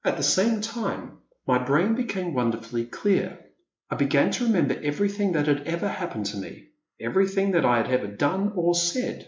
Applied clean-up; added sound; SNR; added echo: neural mask model Resemble Enhance denoiser.